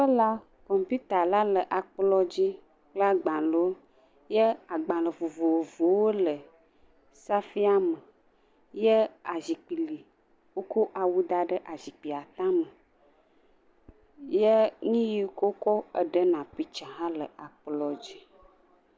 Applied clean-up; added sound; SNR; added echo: none; none; none; none.